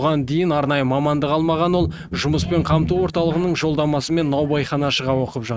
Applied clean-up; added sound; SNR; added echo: neural mask model RNNoise.